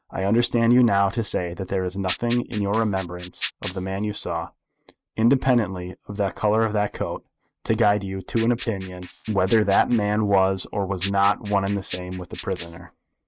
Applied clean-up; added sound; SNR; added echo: neural mask model RNNoise.